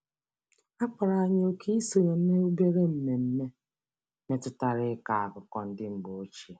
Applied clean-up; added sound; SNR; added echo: none; none; none; none.